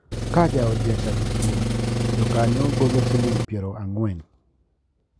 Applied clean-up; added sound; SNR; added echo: none; Engine; -2 dB; none.